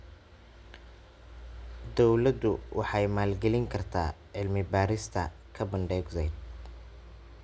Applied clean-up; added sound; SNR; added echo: none; none; none; none.